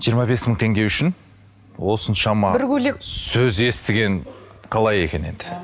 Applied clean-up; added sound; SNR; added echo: none; none; none; none.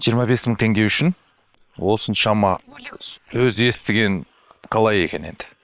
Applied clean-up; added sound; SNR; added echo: neural separator model SepFormer WHAM!.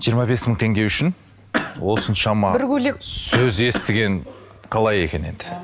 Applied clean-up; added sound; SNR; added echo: none; Cough; 8 dB; none.